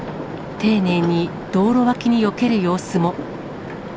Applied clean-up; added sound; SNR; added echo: none; none; none; none.